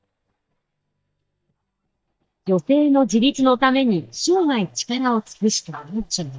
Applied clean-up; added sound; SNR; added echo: neural mask model DeepFilterNet 3.